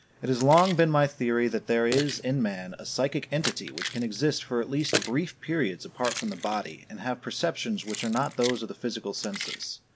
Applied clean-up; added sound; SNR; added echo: none; Keys jangling; 11 dB; none.